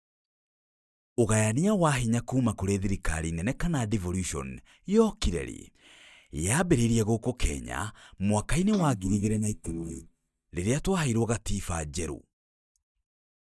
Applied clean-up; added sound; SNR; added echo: neural mask model DeepFilterNet 3.